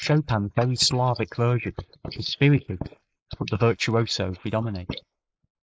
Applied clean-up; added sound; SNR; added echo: neural mask model Resemble Enhance denoiser.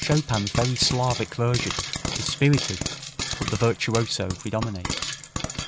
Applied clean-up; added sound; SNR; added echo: none; Frying (food); 5 dB; none.